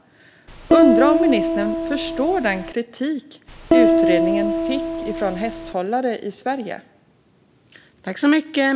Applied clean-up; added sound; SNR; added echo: none; Piano; -4 dB; none.